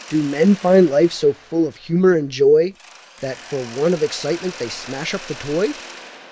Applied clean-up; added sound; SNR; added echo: none; Mechanisms; 19 dB; none.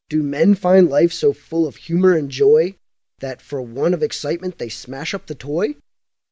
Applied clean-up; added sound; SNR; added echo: none; none; none; none.